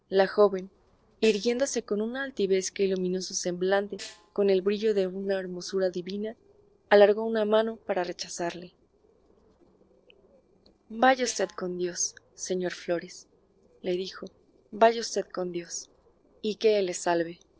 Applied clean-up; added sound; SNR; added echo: neural separator model SepFormer DNS4.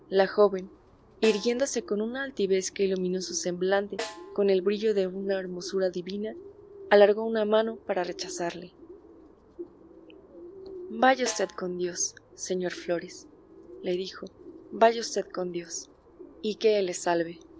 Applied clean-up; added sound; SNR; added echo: none; Snare drum + Bird; 17 dB; none.